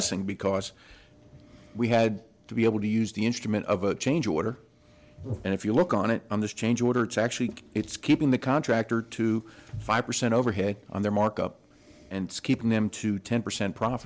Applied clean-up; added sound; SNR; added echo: none; none; none; none.